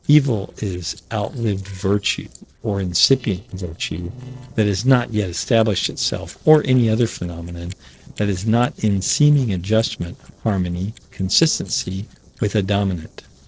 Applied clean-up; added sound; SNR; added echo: neural separator model SepFormer DNS4.